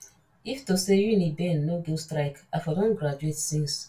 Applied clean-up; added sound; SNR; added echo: none; none; none; reverberation time 0.2 s.